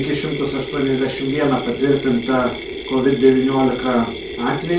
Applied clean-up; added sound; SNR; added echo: none; Mechanisms; 9 dB; reverberation time 0.3 s.